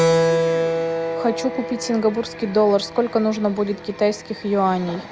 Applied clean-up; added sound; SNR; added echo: none; Keyboard (musical); 2 dB; none.